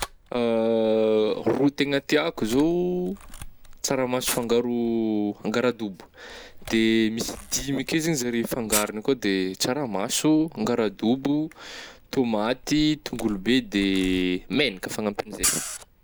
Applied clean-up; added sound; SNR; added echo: none; Camera; 13 dB; none.